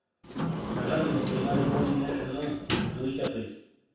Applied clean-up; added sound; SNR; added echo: none; Sliding door; -2 dB; reverberation time 0.7 s.